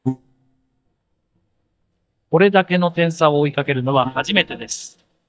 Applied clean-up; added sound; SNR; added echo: neural mask model DeepFilterNet 3.